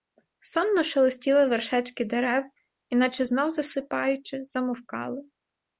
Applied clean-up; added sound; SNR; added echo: none; none; none; none.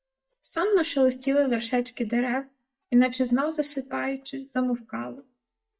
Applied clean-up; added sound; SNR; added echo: neural mask model DeepFilterNet 3.